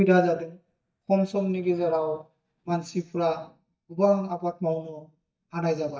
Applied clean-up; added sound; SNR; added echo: neural mask model DeepFilterNet 3.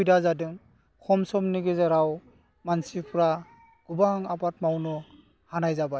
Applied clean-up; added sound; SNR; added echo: none; none; none; none.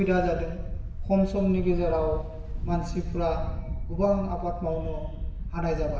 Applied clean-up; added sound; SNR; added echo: none; Wind; 4 dB; reverberation time 1.0 s.